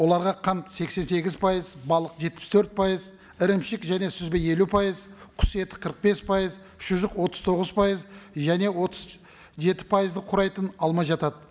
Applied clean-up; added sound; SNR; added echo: none; none; none; none.